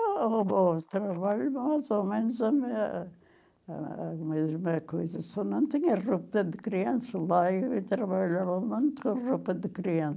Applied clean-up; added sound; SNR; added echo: neural mask model Resemble Enhance denoiser.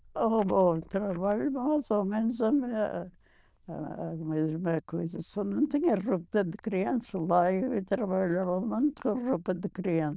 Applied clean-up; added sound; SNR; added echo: neural diffusion model UNIVERSE++.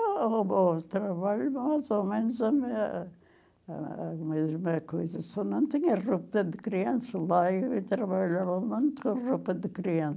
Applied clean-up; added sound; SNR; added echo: none; none; none; none.